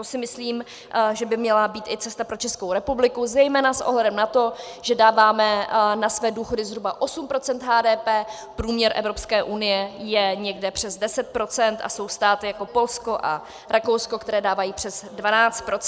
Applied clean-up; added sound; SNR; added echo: none; none; none; none.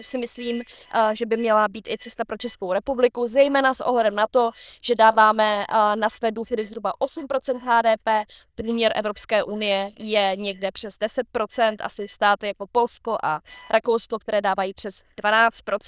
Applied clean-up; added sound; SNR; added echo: neural diffusion model UNIVERSE++.